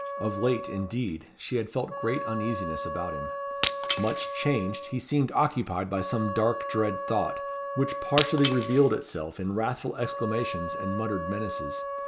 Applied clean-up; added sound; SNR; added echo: none; Shatter + Wind instrument, woodwind instrument; 4 dB; none.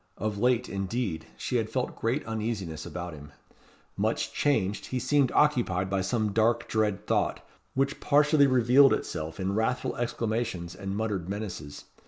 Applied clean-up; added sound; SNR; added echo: none; none; none; none.